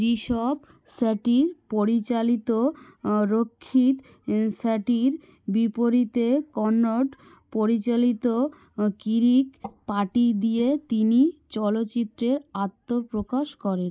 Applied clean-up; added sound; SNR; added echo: neural mask model Resemble Enhance denoiser.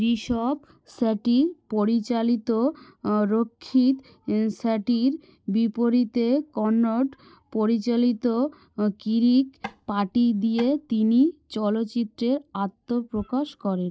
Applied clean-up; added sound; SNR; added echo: neural separator model SepFormer DNS4.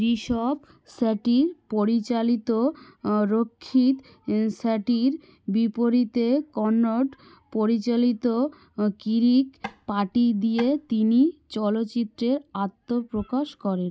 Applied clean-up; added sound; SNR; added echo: none; Tap / Wood; 16 dB; none.